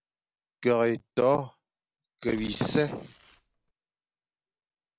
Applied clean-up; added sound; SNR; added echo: none; Tearing; 19 dB; none.